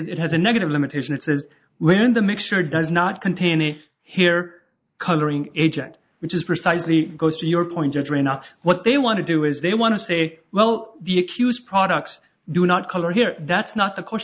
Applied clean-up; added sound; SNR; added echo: neural mask model Resemble Enhance denoiser.